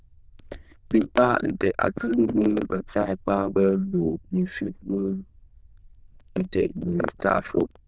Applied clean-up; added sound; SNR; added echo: neural diffusion model UNIVERSE++.